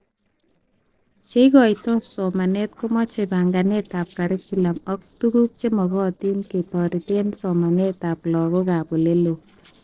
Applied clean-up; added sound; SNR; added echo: neural separator model SepFormer DNS4.